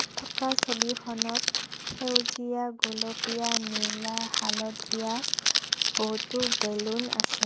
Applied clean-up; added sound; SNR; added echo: none; Crackle; -3 dB; none.